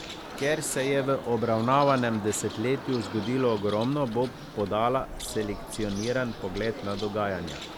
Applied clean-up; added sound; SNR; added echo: none; Bird; 11 dB; none.